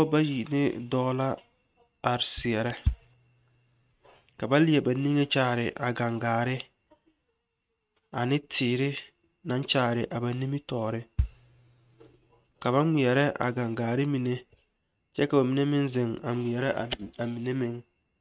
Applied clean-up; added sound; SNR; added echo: neural mask model RNNoise.